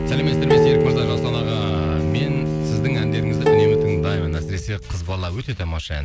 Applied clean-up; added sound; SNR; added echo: none; Bowed string instrument + Plucked string instrument; -4 dB; none.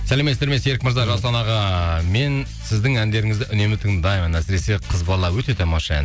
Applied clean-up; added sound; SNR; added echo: none; none; none; none.